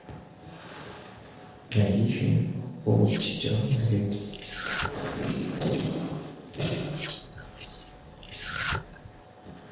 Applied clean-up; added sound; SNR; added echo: neural separator model SepFormer DNS4.